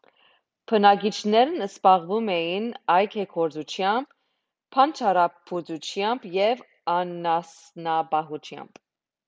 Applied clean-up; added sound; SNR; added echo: none; none; none; none.